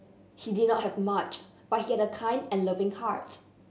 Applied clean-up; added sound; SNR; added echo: none; none; none; none.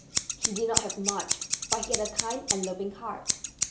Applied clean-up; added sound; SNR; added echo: none; Scissors; -3 dB; none.